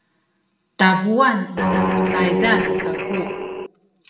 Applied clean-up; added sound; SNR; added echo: none; Guitar; -1 dB; reverberation time 0.8 s.